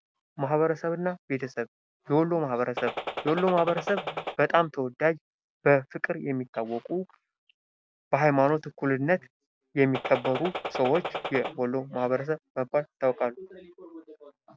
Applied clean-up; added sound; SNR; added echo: none; Gunshot, gunfire; 6 dB; none.